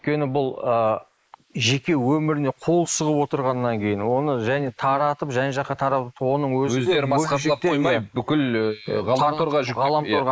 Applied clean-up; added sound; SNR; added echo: neural mask model Resemble Enhance denoiser.